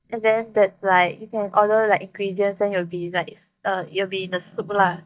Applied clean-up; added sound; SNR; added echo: neural mask model DeepFilterNet 3.